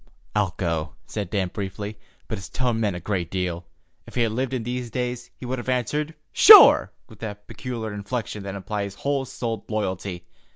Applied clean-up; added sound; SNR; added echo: none; none; none; none.